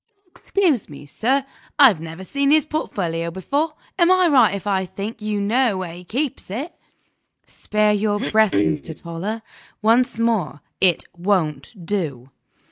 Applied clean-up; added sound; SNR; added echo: neural mask model DeepFilterNet 3.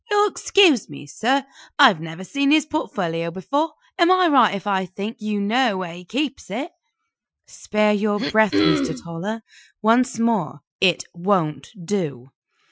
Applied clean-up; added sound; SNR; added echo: classical method Wiener filter.